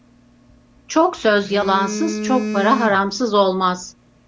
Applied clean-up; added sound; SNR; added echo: none; Telephone; 9 dB; none.